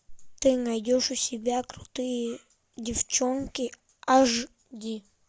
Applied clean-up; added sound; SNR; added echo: none; none; none; none.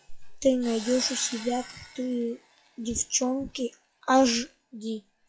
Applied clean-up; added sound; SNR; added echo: classical method WPE with log-MMSE.